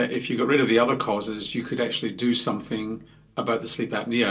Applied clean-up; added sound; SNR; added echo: none; none; none; reverberation time 0.2 s.